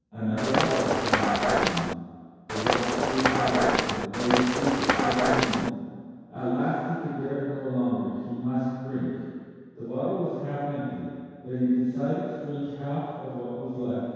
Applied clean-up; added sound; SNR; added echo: none; Run; -4 dB; reverberation time 2.0 s.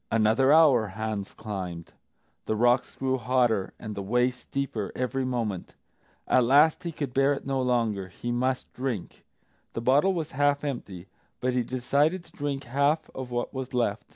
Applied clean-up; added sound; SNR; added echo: none; none; none; none.